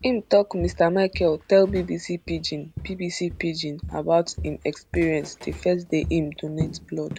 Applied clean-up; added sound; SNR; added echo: none; Walk, footsteps; 12 dB; none.